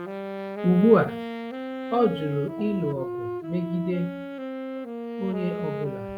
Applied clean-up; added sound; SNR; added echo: none; Wind instrument, woodwind instrument; 7 dB; none.